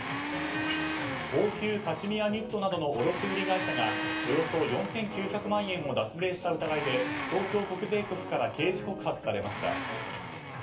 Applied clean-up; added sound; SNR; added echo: none; Domestic sounds, home sounds; 6 dB; reverberation time 0.3 s.